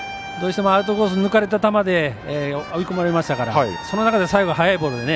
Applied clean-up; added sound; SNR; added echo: none; none; none; none.